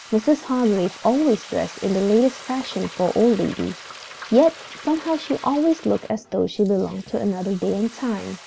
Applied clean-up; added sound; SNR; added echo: none; Frying (food); 18 dB; none.